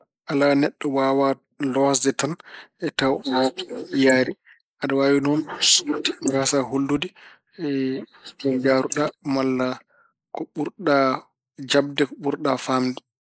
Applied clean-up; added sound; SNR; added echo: neural mask model Resemble Enhance denoiser.